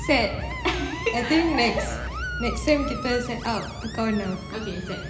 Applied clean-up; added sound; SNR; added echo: none; Screech; 12 dB; reverberation time 0.4 s.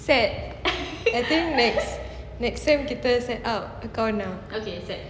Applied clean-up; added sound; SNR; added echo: none; none; none; none.